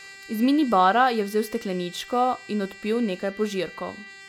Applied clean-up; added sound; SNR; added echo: none; Trumpet; 20 dB; none.